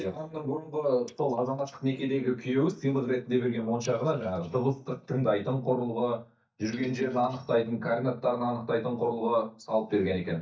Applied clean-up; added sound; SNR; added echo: neural mask model DeepFilterNet 3.